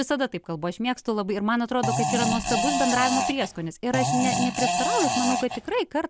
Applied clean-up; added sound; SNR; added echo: none; Fart; 0 dB; none.